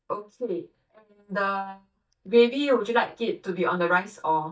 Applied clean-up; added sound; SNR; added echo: neural mask model DeepFilterNet 3.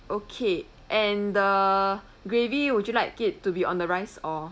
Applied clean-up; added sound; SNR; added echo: none; none; none; none.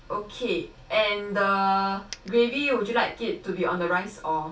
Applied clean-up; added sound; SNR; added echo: none; Coin (dropping); 19 dB; reverberation time 0.2 s.